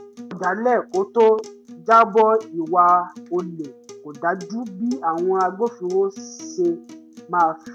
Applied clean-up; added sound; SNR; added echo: none; Acoustic guitar; 19 dB; none.